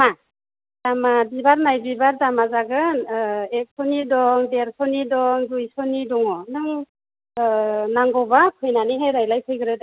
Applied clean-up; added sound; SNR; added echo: none; none; none; none.